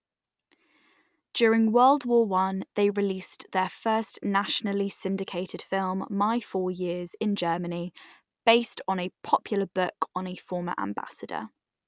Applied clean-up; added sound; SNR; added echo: none; none; none; none.